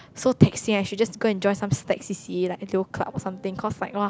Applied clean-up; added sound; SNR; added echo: none; none; none; none.